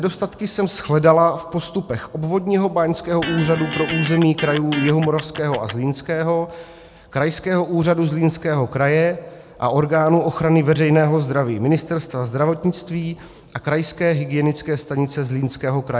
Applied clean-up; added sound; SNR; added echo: none; Electric guitar; 9 dB; none.